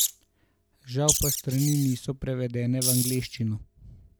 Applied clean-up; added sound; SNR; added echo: none; Wild animals; 4 dB; none.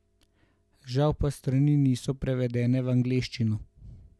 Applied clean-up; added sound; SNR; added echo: none; none; none; none.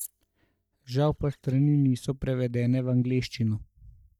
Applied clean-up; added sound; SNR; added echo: neural mask model DeepFilterNet 3.